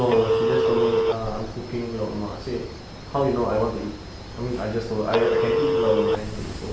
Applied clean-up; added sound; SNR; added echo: none; Telephone; 0 dB; none.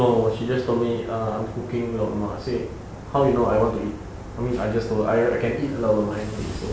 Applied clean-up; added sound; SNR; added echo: none; none; none; none.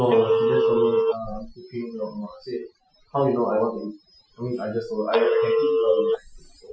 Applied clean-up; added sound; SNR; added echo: classical method Wiener filter.